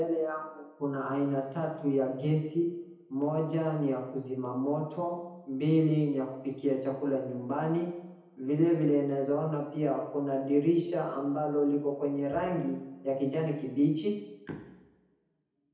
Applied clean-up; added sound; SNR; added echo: none; none; none; reverberation time 0.8 s.